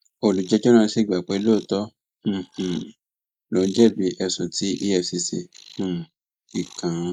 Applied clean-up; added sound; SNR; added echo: neural mask model Resemble Enhance denoiser.